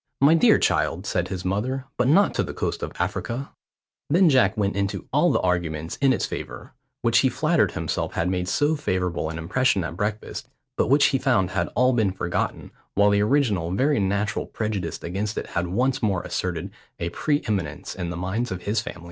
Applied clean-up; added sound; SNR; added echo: none; none; none; none.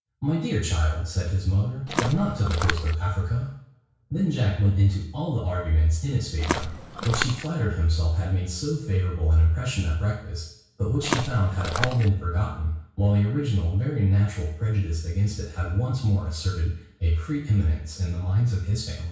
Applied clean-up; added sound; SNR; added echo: none; Walk, footsteps; 5 dB; reverberation time 0.6 s.